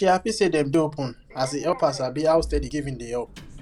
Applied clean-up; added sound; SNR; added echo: none; Sliding door; 15 dB; none.